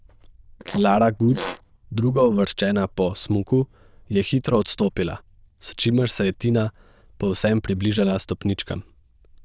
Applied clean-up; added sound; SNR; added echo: neural diffusion model UNIVERSE++.